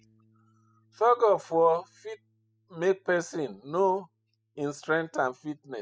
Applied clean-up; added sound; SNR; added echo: classical method spectral subtraction.